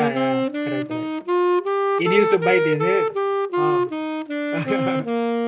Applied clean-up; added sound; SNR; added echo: none; Wind instrument, woodwind instrument; -4 dB; none.